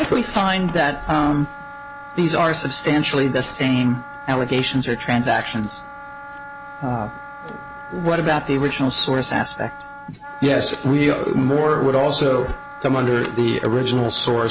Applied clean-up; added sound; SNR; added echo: none; Wind instrument, woodwind instrument; 15 dB; none.